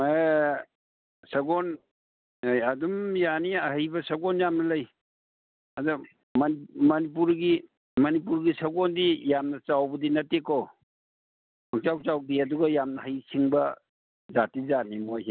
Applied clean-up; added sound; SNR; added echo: none; none; none; none.